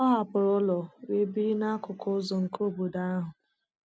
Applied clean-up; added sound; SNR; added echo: none; none; none; none.